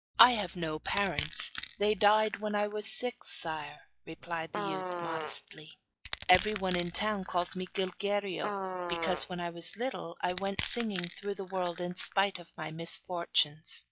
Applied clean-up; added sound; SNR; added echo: classical method log-MMSE.